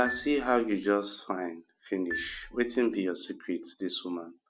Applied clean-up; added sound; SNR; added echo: none; Marimba, xylophone; 14 dB; none.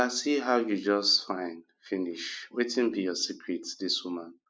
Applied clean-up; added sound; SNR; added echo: neural mask model Resemble Enhance denoiser.